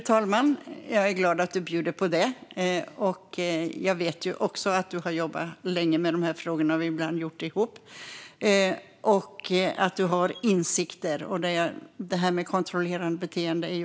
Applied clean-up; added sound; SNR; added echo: none; none; none; none.